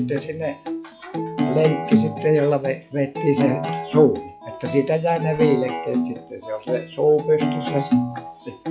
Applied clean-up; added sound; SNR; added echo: classical method log-MMSE.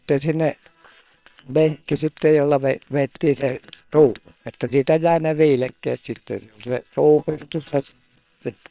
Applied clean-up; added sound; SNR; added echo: neural separator model SepFormer WHAM!.